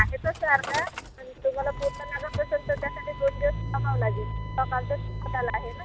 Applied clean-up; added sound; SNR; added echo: none; Slam / Engine starting; 3 dB; none.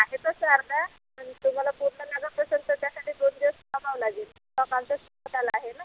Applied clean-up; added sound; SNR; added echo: none; none; none; none.